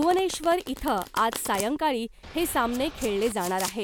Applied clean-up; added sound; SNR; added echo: none; Boat, Water vehicle + Domestic sounds, home sounds; 13 dB; none.